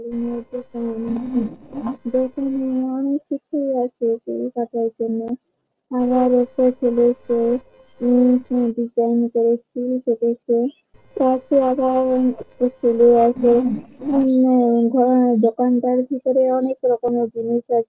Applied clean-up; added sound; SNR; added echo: neural separator model SepFormer DNS4.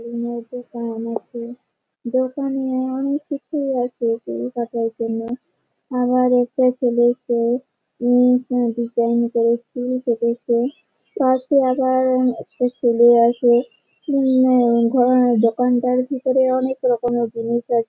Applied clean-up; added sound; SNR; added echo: none; none; none; none.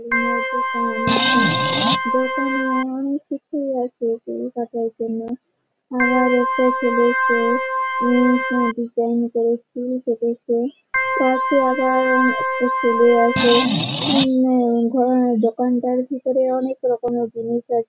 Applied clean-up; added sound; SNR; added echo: none; Screech + Organ; 0 dB; none.